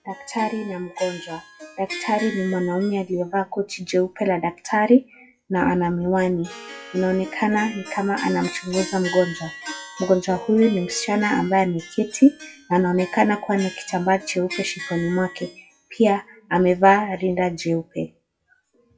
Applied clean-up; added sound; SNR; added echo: classical method WPE with log-MMSE.